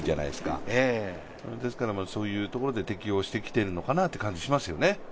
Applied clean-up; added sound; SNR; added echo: none; none; none; none.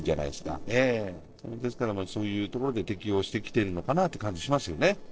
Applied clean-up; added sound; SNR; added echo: neural separator model SepFormer DNS4.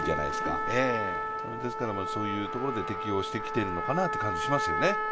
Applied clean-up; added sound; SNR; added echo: none; Trumpet; 0 dB; none.